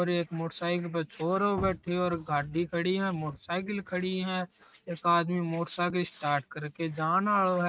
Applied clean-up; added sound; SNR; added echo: neural mask model RNNoise.